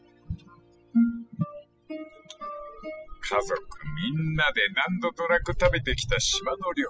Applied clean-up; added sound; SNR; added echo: classical method spectral subtraction.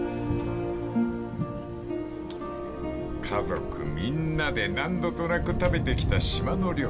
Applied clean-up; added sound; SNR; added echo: none; Thunder; 4 dB; none.